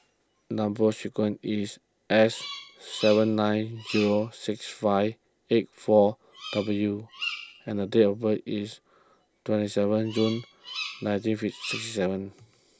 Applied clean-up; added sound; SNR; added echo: none; Bird vocalization, bird call, bird song; 15 dB; none.